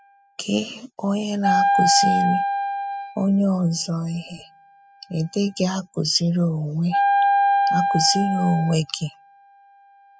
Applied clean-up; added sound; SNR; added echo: classical method spectral subtraction.